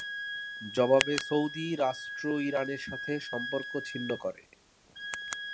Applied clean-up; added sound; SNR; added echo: none; Wind instrument, woodwind instrument + Tick; 7 dB; none.